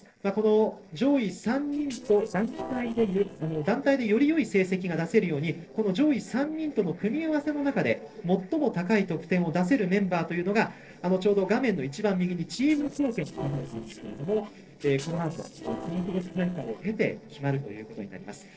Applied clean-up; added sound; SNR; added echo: neural separator model SepFormer DNS4.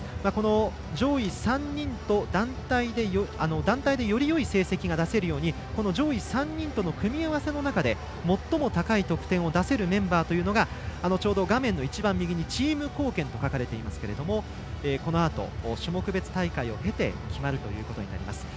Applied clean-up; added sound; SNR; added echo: none; none; none; none.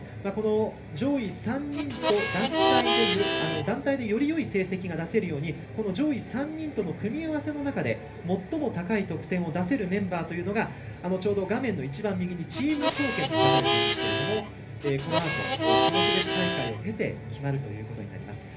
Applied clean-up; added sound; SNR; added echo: none; Harmonica; -3 dB; reverberation time 0.3 s.